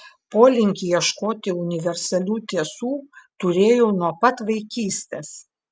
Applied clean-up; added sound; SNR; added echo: none; none; none; none.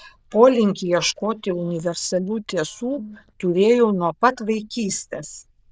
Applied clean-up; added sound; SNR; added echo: neural diffusion model UNIVERSE++.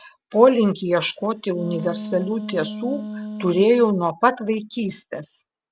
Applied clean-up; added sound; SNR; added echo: none; Wind instrument, woodwind instrument; 11 dB; none.